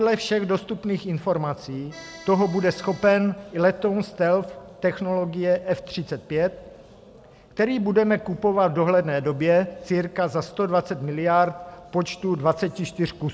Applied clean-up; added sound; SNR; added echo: none; Accordion; 19 dB; none.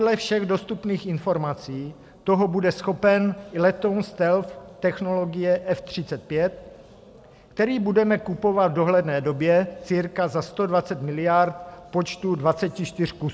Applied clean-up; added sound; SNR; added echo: none; none; none; none.